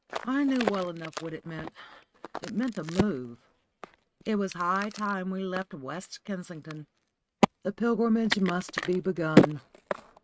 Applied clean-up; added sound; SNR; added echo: neural mask model RNNoise.